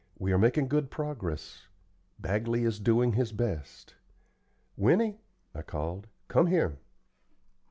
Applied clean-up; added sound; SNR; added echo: none; none; none; none.